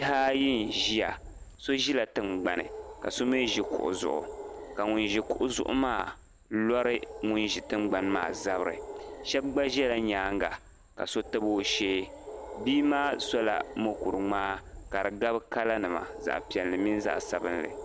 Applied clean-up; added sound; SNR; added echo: none; Animal; 13 dB; none.